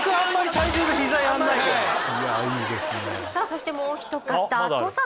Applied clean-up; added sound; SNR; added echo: none; none; none; none.